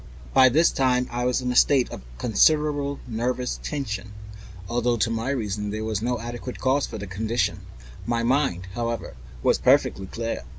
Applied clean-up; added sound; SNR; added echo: none; none; none; none.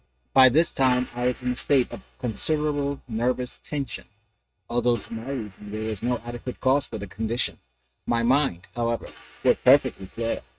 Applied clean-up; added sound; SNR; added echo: neural mask model RNNoise.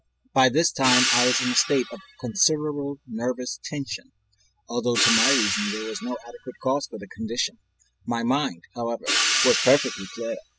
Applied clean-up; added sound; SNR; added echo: classical method spectral subtraction.